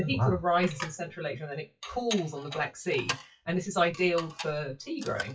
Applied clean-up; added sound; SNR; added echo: classical method WPE with log-MMSE.